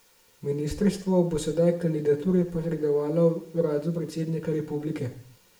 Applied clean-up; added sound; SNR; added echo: none; none; none; reverberation time 0.5 s.